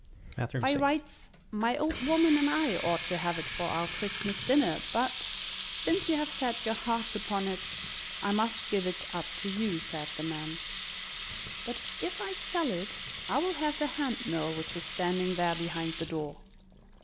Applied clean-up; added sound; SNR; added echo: none; Water tap, faucet; 2 dB; none.